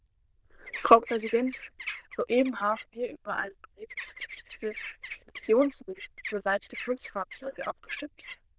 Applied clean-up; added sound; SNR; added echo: neural diffusion model UNIVERSE++.